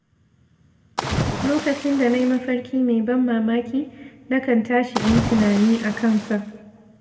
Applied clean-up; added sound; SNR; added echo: none; Splash, splatter; 7 dB; reverberation time 1.0 s.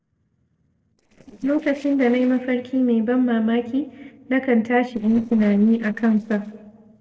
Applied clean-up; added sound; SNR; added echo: neural separator model SepFormer DNS4.